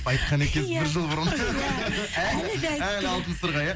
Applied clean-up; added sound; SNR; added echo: none; none; none; none.